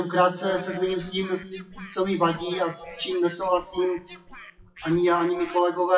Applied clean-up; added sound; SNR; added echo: classical method WPE with log-MMSE.